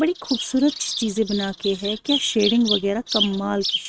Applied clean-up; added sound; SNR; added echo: neural mask model RNNoise.